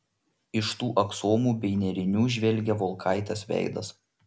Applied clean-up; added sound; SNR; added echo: none; none; none; none.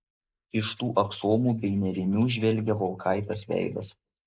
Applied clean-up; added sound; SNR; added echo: neural mask model Resemble Enhance denoiser.